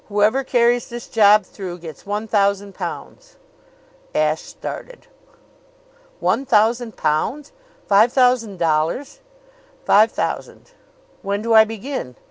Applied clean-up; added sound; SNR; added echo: none; none; none; none.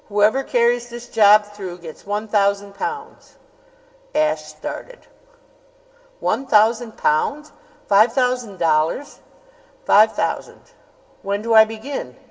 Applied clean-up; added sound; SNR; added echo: none; none; none; reverberation time 1.3 s.